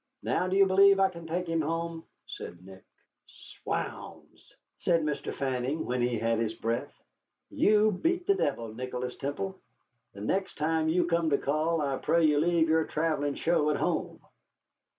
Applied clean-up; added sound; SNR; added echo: none; none; none; none.